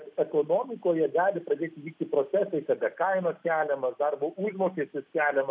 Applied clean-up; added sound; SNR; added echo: none; none; none; none.